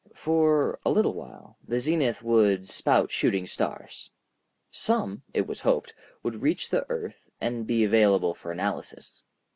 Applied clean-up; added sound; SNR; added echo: none; none; none; none.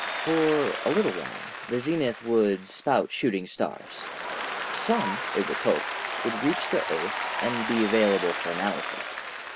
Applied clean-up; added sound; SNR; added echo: none; Applause; 5 dB; none.